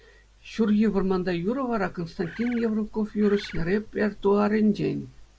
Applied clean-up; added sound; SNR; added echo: none; Bird; 17 dB; none.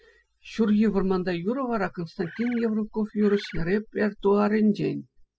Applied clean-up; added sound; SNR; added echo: classical method spectral subtraction.